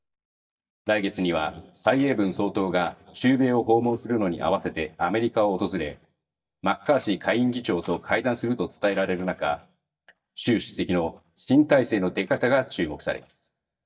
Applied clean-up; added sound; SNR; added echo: neural mask model DeepFilterNet 3.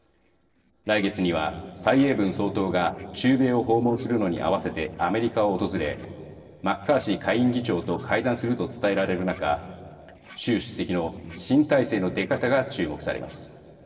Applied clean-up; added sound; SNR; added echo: neural separator model SepFormer DNS4.